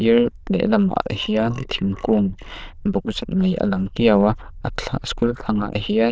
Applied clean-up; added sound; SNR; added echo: neural diffusion model UNIVERSE++.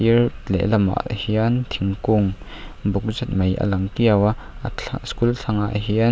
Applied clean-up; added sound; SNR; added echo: none; none; none; none.